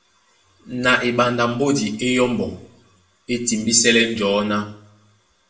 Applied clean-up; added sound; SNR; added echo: none; none; none; reverberation time 0.5 s.